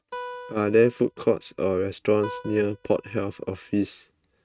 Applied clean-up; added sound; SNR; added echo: neural mask model RNNoise.